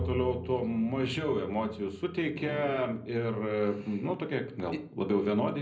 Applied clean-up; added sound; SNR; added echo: none; Bowed string instrument; 14 dB; reverberation time 0.5 s.